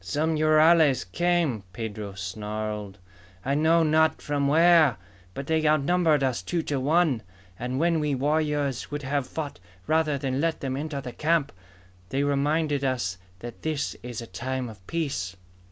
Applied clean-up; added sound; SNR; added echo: none; none; none; none.